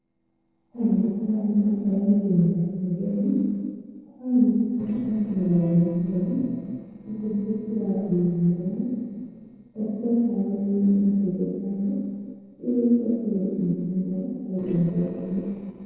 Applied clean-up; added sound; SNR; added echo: neural separator model SepFormer DNS4.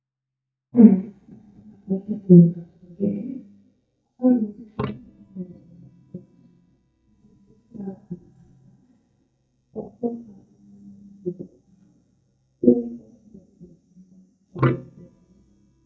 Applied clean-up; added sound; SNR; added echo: neural mask model DeepFilterNet 3.